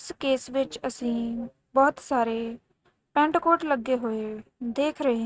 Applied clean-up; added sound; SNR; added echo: neural mask model RNNoise.